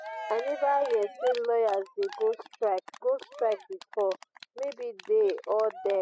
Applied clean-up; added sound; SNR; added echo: classical method spectral subtraction.